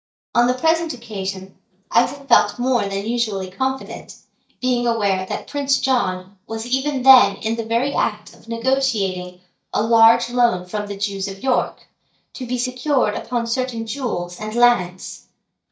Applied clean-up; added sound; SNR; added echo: neural mask model DeepFilterNet 3.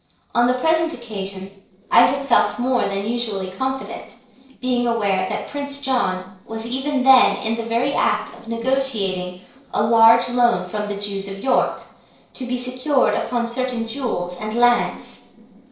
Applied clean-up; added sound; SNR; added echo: neural separator model SepFormer DNS4.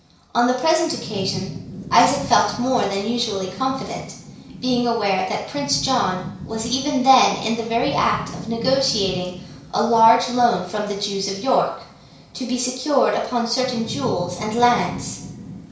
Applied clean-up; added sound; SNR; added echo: none; Rain / Thunderstorm; 14 dB; reverberation time 0.6 s.